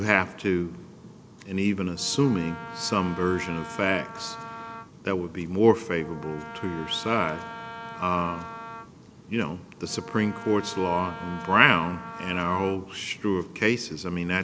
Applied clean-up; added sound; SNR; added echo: none; Wind instrument, woodwind instrument; 13 dB; none.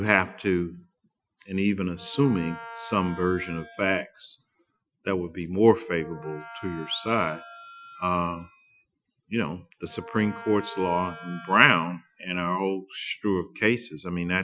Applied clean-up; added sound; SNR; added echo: classical method Wiener filter.